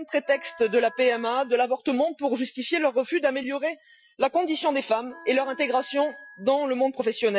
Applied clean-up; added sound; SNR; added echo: classical method Wiener filter.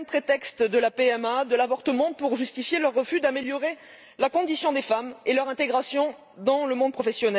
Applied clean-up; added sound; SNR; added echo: none; none; none; none.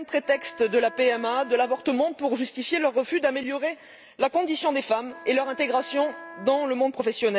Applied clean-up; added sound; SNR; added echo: none; Wind instrument, woodwind instrument; 18 dB; none.